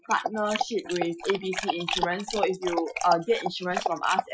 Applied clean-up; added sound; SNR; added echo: classical method Wiener filter.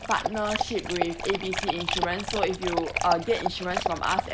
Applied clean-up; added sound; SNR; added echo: none; Dog; 2 dB; none.